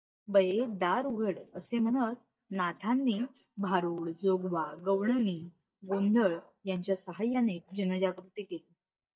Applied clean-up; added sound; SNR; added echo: neural mask model DeepFilterNet 3.